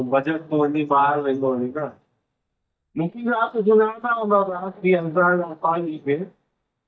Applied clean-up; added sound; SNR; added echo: neural mask model DeepFilterNet 3.